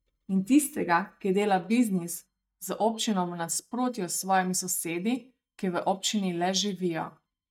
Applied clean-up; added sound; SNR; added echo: neural mask model DeepFilterNet 3.